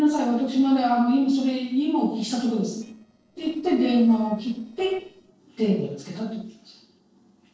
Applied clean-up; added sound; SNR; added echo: neural separator model SepFormer DNS4.